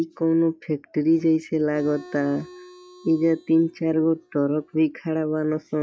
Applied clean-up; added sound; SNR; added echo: classical method log-MMSE.